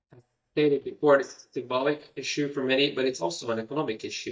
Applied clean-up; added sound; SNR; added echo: neural mask model DeepFilterNet 3.